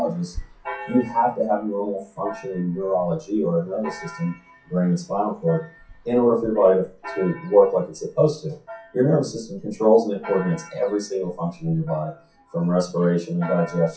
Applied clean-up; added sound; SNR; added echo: classical method WPE with log-MMSE.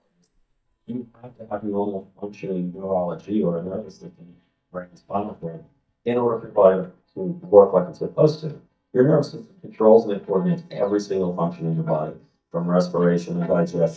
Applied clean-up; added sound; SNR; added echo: neural mask model DeepFilterNet 3.